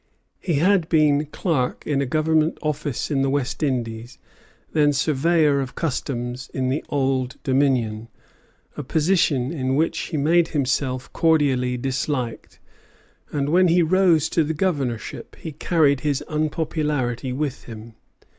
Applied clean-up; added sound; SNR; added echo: none; none; none; none.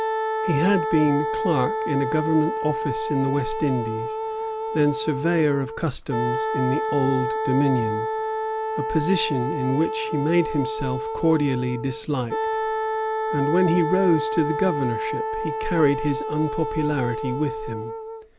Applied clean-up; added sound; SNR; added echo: none; Wind instrument, woodwind instrument; 2 dB; none.